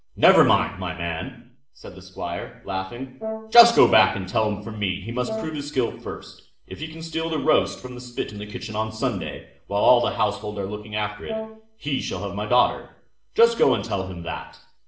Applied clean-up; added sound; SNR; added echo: none; Brass instrument; 12 dB; reverberation time 0.6 s.